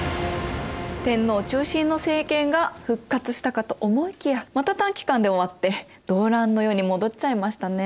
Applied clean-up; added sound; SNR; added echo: none; none; none; none.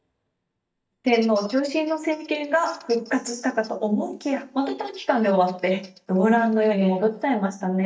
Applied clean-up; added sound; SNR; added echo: neural mask model DeepFilterNet 3.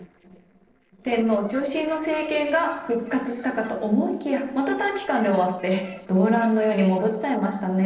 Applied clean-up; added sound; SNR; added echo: neural separator model SepFormer DNS4.